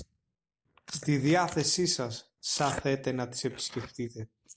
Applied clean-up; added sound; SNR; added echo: neural mask model Resemble Enhance denoiser.